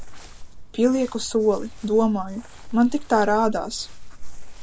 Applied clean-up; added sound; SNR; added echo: none; Crumpling, crinkling; 9 dB; none.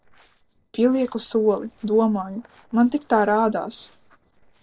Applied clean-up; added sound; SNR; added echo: neural separator model SepFormer DNS4.